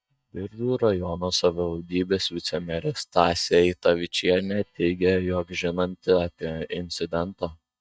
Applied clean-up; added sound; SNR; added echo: neural mask model DeepFilterNet 3.